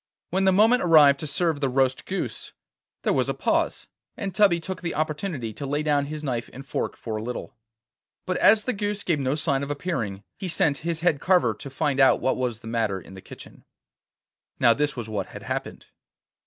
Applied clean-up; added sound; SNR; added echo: none; none; none; none.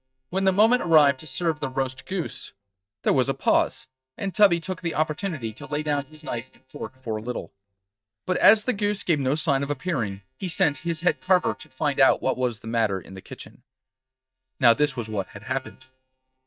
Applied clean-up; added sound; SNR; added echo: neural mask model DeepFilterNet 3.